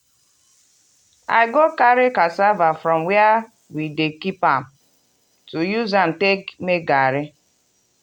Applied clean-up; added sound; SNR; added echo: none; none; none; none.